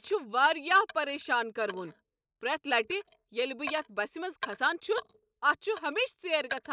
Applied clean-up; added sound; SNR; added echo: neural mask model Resemble Enhance denoiser.